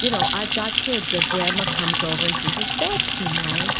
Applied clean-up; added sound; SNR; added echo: none; Sink (filling or washing) / Water tap, faucet / Splash, splatter; -5 dB; none.